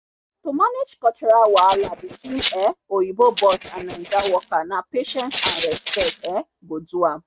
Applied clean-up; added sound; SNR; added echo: neural mask model RNNoise.